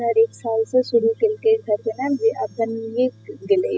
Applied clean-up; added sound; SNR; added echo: classical method spectral subtraction.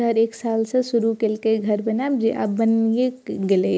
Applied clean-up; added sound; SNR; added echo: none; none; none; none.